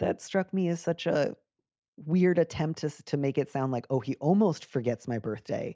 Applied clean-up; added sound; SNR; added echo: none; none; none; none.